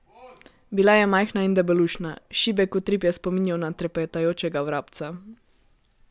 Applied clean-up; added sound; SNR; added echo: none; none; none; none.